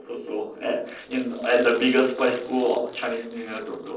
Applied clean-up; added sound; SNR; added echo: neural separator model SepFormer DNS4.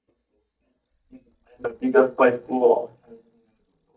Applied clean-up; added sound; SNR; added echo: neural mask model DeepFilterNet 3.